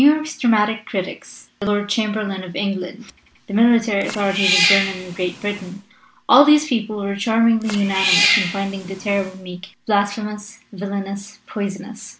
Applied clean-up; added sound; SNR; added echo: none; Cat; 3 dB; none.